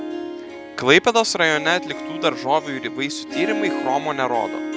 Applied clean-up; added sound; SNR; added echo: none; Harp; 8 dB; none.